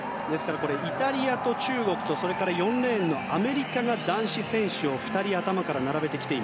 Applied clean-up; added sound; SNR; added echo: none; none; none; none.